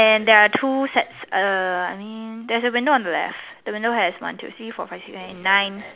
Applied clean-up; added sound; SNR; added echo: none; none; none; none.